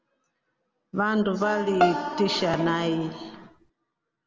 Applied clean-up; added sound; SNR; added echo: none; Bowed string instrument; 4 dB; none.